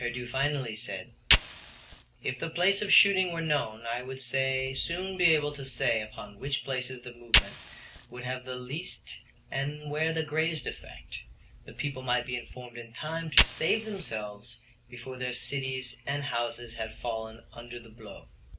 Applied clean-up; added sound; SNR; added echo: none; Fire; 3 dB; none.